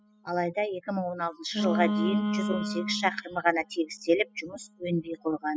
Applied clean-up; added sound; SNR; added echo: classical method spectral subtraction.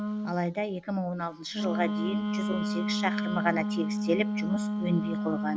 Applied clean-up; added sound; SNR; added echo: none; Wind instrument, woodwind instrument; -1 dB; none.